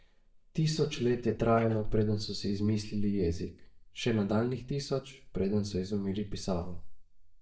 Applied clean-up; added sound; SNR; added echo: neural mask model DeepFilterNet 3.